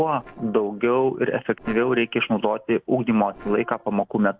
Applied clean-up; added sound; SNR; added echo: neural separator model SepFormer DNS4.